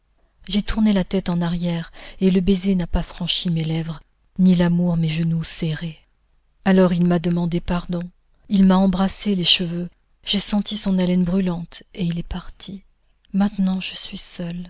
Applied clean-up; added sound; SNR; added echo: none; none; none; none.